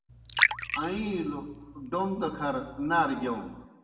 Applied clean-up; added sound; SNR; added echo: none; Liquid; 3 dB; reverberation time 1.0 s.